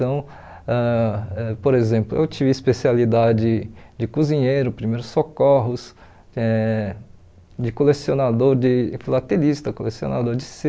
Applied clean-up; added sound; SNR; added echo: none; none; none; none.